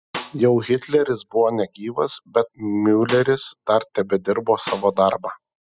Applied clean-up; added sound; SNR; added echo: classical method spectral subtraction.